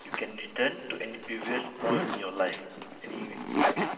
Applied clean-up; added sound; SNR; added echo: none; Zipper (clothing); -1 dB; reverberation time 2.3 s.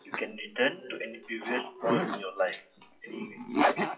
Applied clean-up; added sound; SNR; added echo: classical method WPE with log-MMSE.